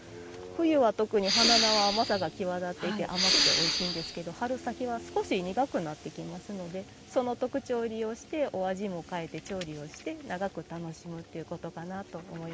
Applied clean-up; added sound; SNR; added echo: none; Respiratory sounds; -4 dB; none.